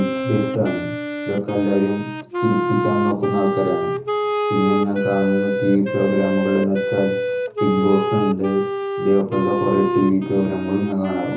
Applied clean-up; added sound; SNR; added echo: none; Wind instrument, woodwind instrument; 3 dB; reverberation time 0.7 s.